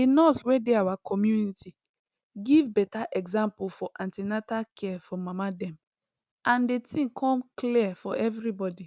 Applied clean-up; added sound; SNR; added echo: none; none; none; none.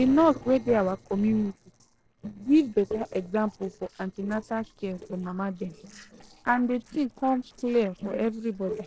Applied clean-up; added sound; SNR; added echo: neural separator model SepFormer DNS4.